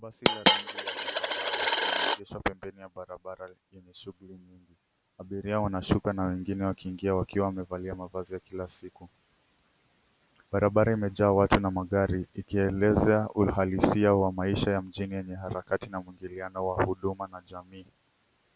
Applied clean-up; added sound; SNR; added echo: none; Coin (dropping); -2 dB; none.